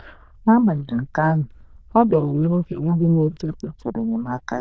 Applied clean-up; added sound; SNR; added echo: neural diffusion model UNIVERSE++.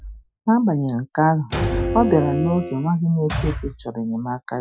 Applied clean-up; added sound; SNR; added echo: classical method Wiener filter.